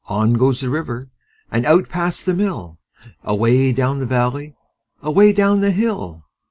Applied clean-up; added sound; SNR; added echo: none; none; none; none.